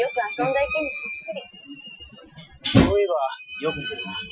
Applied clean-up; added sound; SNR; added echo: classical method Wiener filter.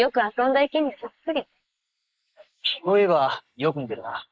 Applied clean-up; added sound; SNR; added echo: neural mask model Resemble Enhance denoiser.